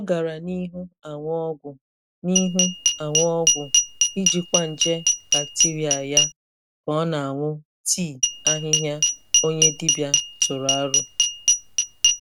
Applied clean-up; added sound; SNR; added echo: none; Glass; -5 dB; none.